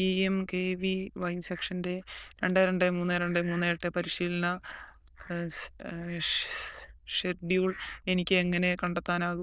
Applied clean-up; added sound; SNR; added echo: neural diffusion model UNIVERSE++.